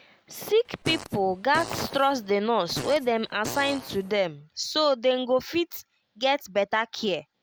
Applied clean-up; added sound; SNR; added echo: none; Fart; 12 dB; none.